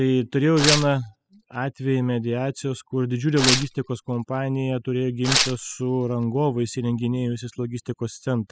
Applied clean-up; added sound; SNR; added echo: classical method spectral subtraction.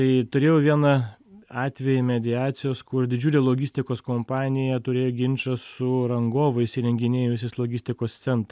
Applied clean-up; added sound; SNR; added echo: none; none; none; none.